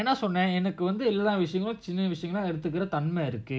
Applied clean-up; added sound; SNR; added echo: none; none; none; none.